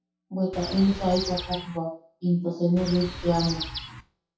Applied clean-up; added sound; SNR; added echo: classical method WPE with log-MMSE.